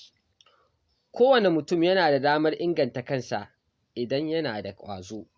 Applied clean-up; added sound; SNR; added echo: none; none; none; none.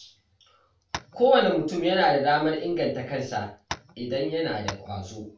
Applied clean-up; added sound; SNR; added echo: none; Tap; 12 dB; reverberation time 0.3 s.